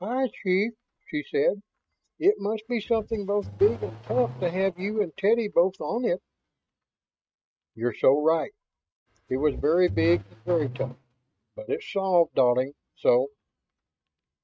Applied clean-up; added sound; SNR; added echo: neural mask model RNNoise.